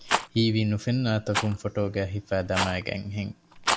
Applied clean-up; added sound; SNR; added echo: none; Rattle; 5 dB; none.